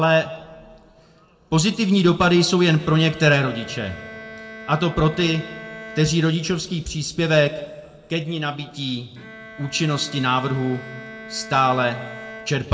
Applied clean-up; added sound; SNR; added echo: none; Bowed string instrument; 18 dB; reverberation time 1.0 s.